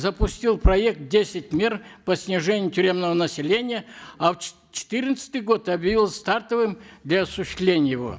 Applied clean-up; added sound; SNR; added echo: none; none; none; none.